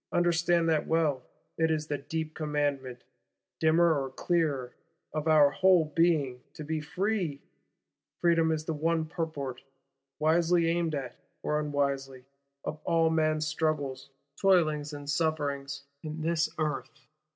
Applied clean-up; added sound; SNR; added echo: none; none; none; none.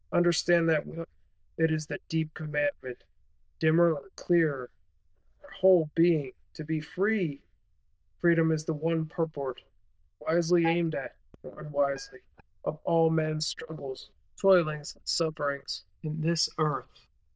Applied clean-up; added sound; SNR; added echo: neural diffusion model UNIVERSE++.